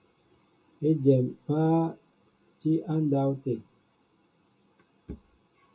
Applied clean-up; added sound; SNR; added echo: none; none; none; reverberation time 0.2 s.